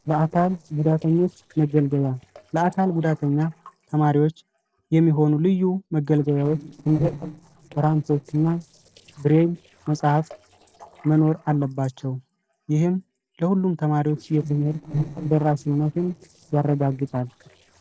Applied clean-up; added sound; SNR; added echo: neural separator model SepFormer DNS4.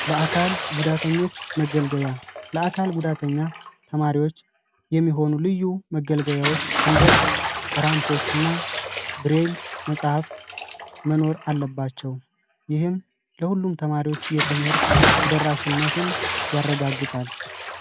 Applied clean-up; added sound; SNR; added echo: none; Bathtub (filling or washing) / Splash, splatter; 1 dB; none.